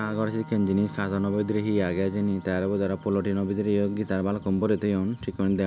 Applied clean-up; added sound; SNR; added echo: none; Organ; 19 dB; none.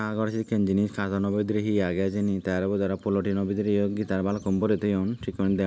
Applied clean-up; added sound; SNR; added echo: none; none; none; none.